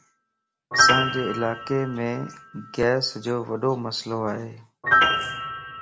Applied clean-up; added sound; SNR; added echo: none; Piano; -1 dB; none.